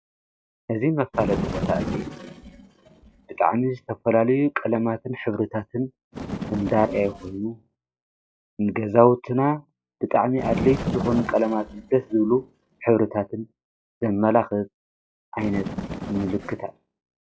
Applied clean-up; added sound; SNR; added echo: classical method log-MMSE.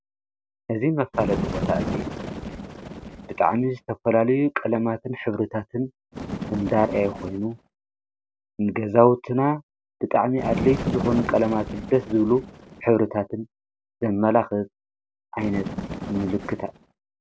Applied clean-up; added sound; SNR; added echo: none; Bird; 10 dB; none.